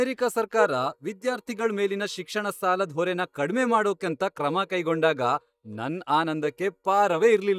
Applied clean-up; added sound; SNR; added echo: neural mask model DeepFilterNet 3.